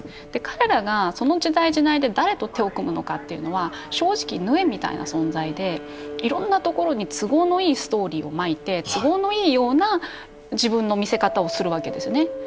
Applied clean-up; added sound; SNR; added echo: none; Bowed string instrument + Subway, metro, underground; 14 dB; none.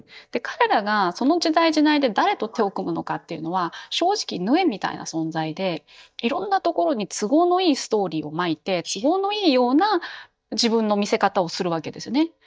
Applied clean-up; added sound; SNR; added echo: neural mask model DeepFilterNet 3.